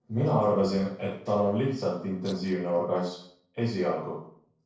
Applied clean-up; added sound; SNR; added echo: neural separator model SepFormer DNS4.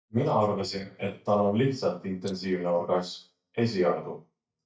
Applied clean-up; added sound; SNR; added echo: neural mask model DeepFilterNet 3.